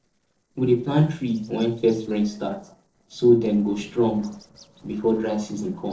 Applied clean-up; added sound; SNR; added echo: neural separator model SepFormer DNS4.